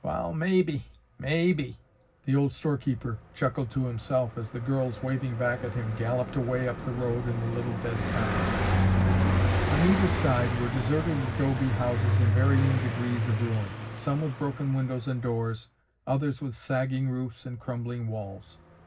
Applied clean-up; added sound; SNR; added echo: none; Car passing by; 2 dB; reverberation time 0.4 s.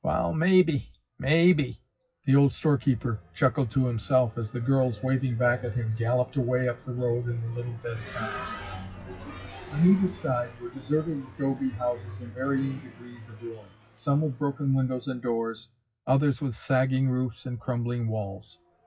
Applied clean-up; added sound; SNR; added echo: classical method WPE with log-MMSE.